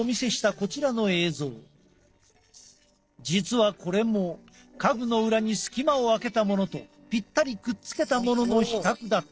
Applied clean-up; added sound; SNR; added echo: neural separator model SepFormer DNS4.